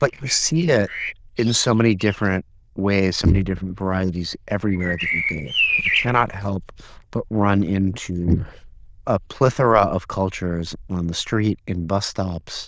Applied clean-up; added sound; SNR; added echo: neural diffusion model UNIVERSE++.